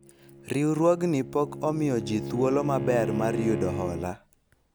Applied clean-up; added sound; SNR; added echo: none; Bowed string instrument; 7 dB; none.